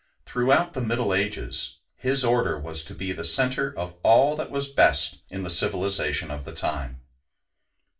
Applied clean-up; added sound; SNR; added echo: none; none; none; reverberation time 0.2 s.